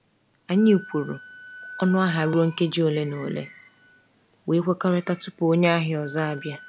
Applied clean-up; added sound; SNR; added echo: none; Wind instrument, woodwind instrument; 19 dB; none.